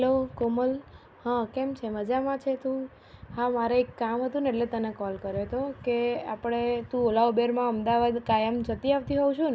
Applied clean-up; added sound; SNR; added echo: none; none; none; none.